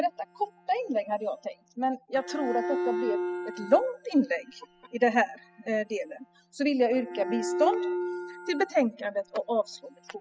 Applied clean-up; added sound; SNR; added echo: classical method spectral subtraction.